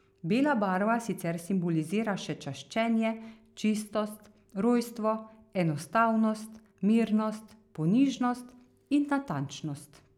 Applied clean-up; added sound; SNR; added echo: none; none; none; none.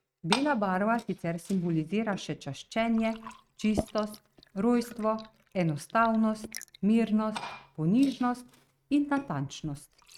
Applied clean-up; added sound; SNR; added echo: neural mask model RNNoise.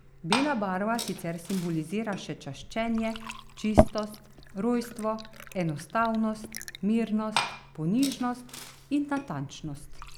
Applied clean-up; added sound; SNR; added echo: none; Fill (with liquid) / Glass; 4 dB; none.